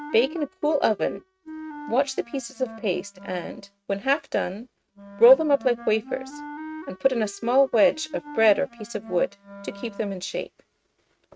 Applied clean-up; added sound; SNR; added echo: neural mask model RNNoise.